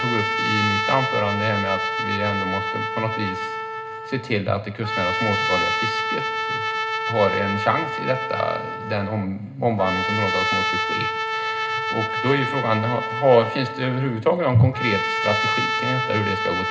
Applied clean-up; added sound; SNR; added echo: none; Trumpet; 1 dB; reverberation time 0.2 s.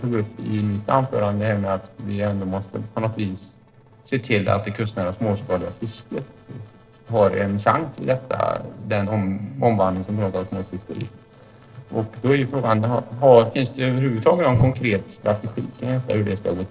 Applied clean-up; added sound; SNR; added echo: neural separator model SepFormer DNS4.